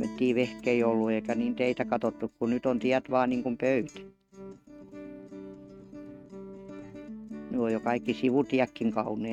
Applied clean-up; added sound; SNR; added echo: neural mask model RNNoise.